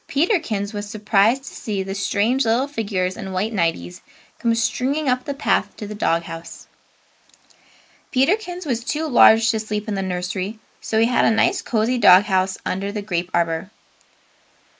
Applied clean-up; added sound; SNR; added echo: neural mask model Resemble Enhance denoiser.